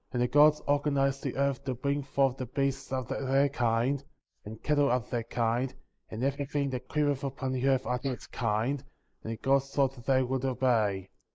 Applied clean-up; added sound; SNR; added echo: neural mask model Resemble Enhance denoiser.